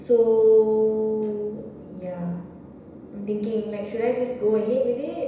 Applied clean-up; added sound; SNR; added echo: none; none; none; reverberation time 1.0 s.